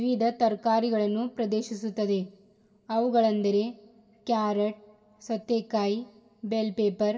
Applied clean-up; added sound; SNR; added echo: none; none; none; reverberation time 0.4 s.